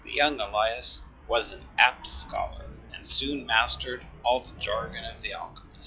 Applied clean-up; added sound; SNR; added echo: classical method log-MMSE.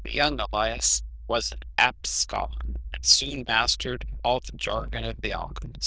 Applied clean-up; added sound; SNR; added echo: neural diffusion model UNIVERSE++.